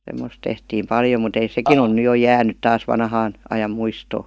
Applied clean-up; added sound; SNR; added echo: neural mask model DeepFilterNet 3.